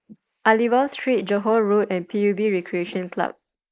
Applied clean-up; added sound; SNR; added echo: neural mask model Resemble Enhance denoiser.